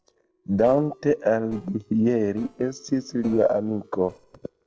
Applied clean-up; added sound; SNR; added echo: neural separator model SepFormer DNS4.